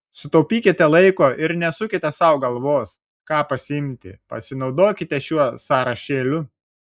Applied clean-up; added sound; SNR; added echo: neural mask model Resemble Enhance denoiser.